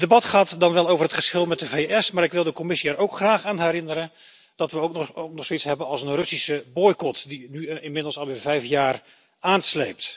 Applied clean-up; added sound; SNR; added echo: none; none; none; none.